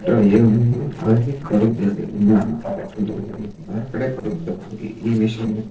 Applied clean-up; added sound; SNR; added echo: neural separator model SepFormer DNS4.